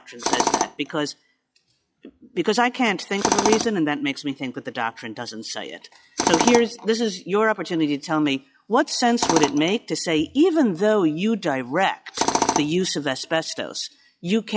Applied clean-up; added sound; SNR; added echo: classical method log-MMSE.